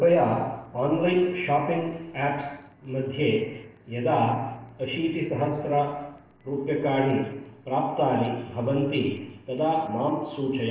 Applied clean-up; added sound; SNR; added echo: neural separator model SepFormer DNS4.